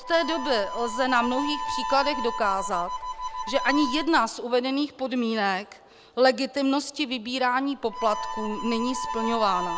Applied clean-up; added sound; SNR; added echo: none; Harmonica; 7 dB; none.